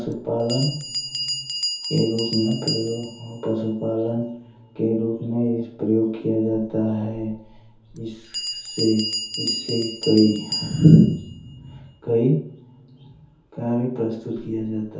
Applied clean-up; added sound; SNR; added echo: none; Bell; 11 dB; reverberation time 0.6 s.